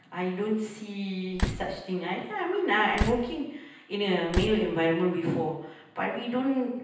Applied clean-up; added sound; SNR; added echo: none; Slam; 2 dB; reverberation time 0.9 s.